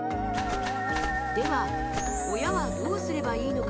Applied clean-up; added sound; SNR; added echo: none; Musical instrument; 3 dB; none.